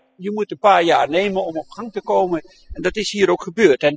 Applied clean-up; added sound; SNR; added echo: classical method spectral subtraction.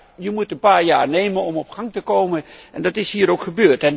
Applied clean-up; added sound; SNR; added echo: none; none; none; none.